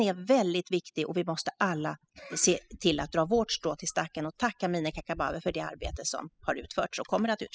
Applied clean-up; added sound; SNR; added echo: classical method spectral subtraction.